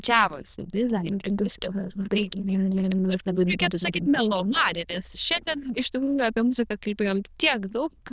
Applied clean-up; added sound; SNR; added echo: neural diffusion model UNIVERSE++.